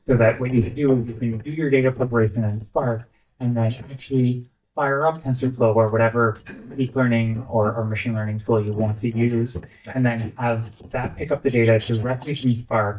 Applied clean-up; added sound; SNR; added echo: neural mask model DeepFilterNet 3.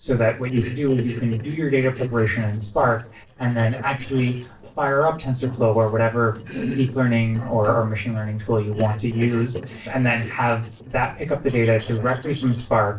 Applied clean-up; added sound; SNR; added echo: neural separator model SepFormer DNS4.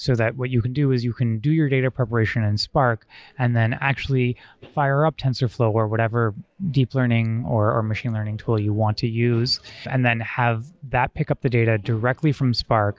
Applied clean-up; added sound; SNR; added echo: none; none; none; none.